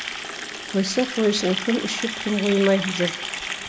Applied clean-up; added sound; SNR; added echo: none; Water tap, faucet; 7 dB; none.